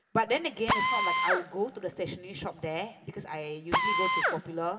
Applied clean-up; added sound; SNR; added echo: none; Drill; -2 dB; reverberation time 1.2 s.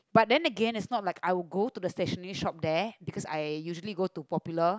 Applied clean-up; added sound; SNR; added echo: none; none; none; none.